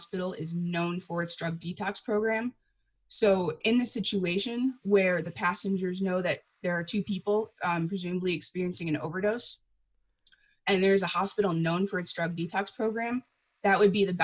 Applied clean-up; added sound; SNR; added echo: neural mask model Resemble Enhance denoiser.